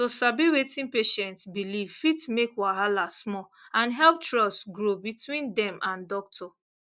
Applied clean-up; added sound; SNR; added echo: none; none; none; none.